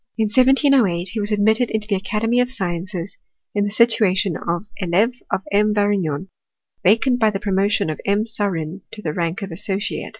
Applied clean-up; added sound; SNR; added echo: none; none; none; none.